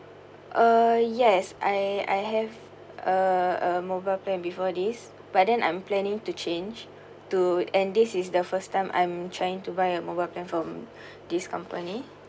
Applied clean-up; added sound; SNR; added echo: none; none; none; none.